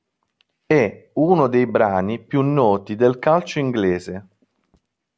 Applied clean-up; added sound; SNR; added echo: none; none; none; none.